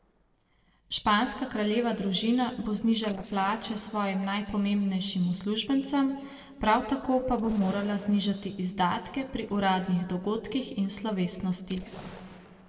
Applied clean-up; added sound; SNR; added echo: neural separator model SepFormer DNS4.